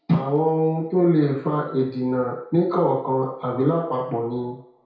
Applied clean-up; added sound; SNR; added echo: none; none; none; reverberation time 0.6 s.